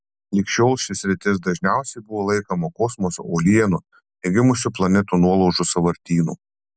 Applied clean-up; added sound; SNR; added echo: none; none; none; none.